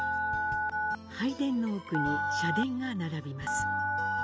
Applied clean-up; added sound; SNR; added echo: none; Telephone; -1 dB; none.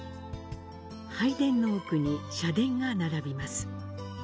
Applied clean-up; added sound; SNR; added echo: none; none; none; none.